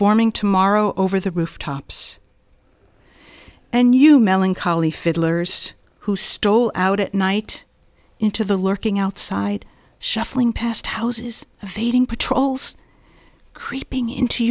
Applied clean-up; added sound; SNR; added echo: none; none; none; none.